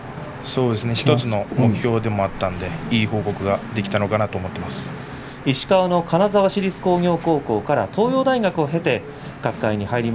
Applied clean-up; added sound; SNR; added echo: none; Clock; 11 dB; none.